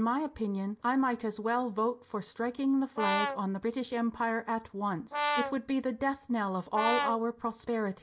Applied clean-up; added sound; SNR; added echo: none; Brass instrument; 2 dB; none.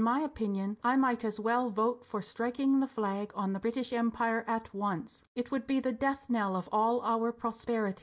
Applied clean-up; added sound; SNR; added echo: none; none; none; none.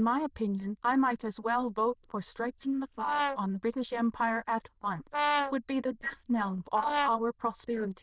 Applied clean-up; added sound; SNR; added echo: neural diffusion model UNIVERSE++.